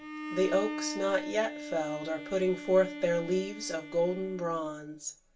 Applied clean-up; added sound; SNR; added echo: none; Bowed string instrument; 10 dB; reverberation time 0.2 s.